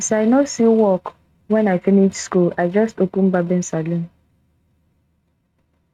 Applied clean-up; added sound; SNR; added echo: neural mask model RNNoise.